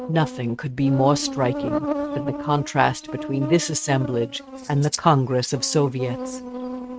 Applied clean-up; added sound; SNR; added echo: neural mask model RNNoise.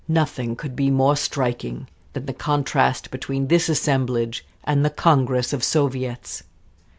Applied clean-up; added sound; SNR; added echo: none; none; none; none.